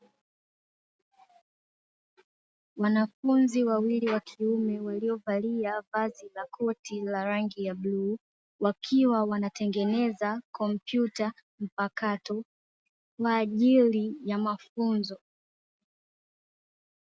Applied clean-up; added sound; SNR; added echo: none; none; none; none.